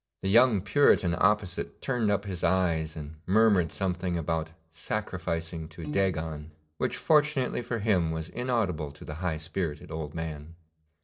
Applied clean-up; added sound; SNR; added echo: neural separator model SepFormer DNS4.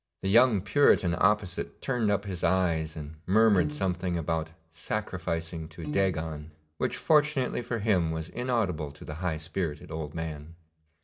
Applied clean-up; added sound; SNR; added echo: none; Piano; 11 dB; reverberation time 0.3 s.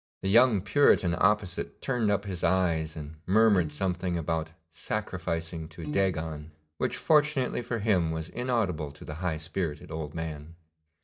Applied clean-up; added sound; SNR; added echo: neural mask model DeepFilterNet 3.